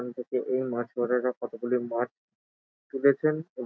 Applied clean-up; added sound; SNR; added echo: none; none; none; none.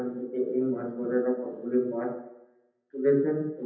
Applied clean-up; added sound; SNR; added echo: none; none; none; reverberation time 0.9 s.